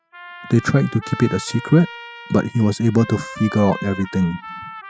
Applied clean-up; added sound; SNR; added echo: classical method spectral subtraction.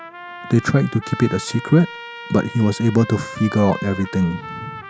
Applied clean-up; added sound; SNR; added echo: none; Trumpet; 14 dB; none.